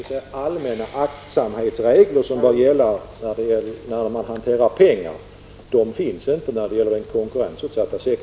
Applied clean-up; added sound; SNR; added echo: none; Brass instrument; 14 dB; none.